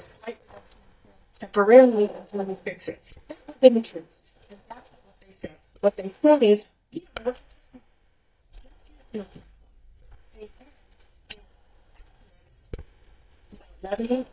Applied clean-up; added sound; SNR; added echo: neural mask model DeepFilterNet 3.